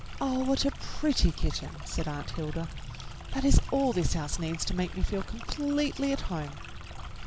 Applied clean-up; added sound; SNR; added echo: none; Stream; 9 dB; none.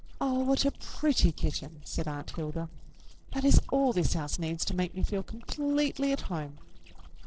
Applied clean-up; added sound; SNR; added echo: neural separator model SepFormer DNS4.